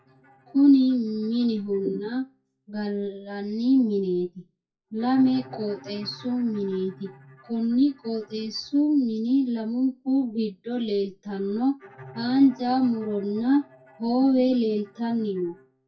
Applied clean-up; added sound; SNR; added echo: classical method WPE with log-MMSE.